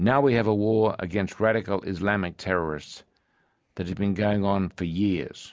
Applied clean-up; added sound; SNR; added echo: none; none; none; none.